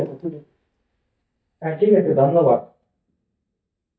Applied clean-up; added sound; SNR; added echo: neural mask model DeepFilterNet 3.